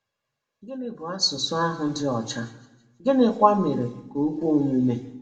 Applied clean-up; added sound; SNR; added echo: none; none; none; reverberation time 0.9 s.